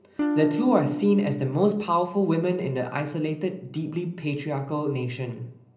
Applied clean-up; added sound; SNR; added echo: none; Electric guitar / Strum; 4 dB; reverberation time 0.5 s.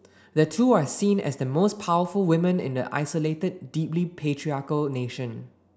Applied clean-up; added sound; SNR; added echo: none; none; none; none.